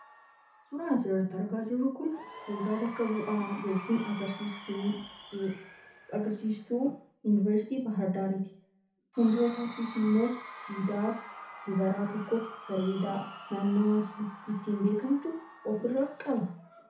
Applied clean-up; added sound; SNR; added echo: none; Crowd / Cheering; 16 dB; reverberation time 0.7 s.